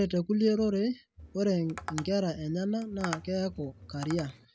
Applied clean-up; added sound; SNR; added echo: none; Tap; 15 dB; none.